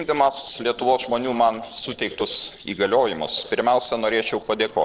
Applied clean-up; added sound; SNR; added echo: neural separator model SepFormer DNS4.